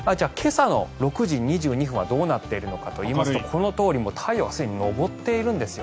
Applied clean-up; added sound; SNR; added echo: none; none; none; none.